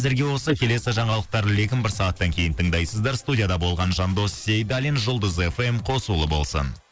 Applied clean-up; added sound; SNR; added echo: neural mask model Resemble Enhance denoiser.